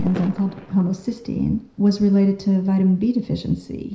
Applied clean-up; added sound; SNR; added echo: none; Fireworks; 18 dB; reverberation time 0.5 s.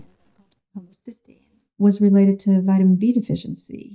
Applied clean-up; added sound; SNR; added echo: neural mask model DeepFilterNet 3.